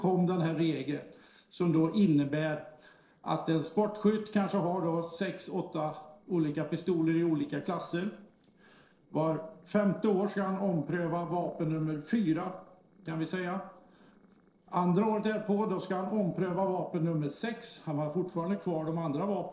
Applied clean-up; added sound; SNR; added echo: neural separator model SepFormer DNS4.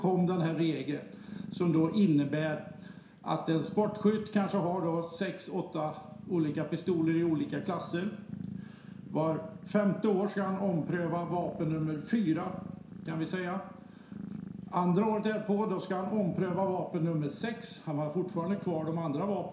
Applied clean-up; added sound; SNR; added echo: none; Purr; 13 dB; reverberation time 0.7 s.